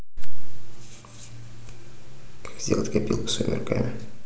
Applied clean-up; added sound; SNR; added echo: none; none; none; none.